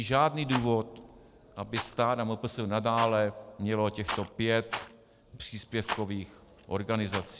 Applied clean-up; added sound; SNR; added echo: none; Rattle; 11 dB; none.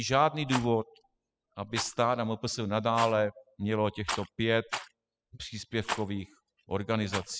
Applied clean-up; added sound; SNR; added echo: classical method spectral subtraction.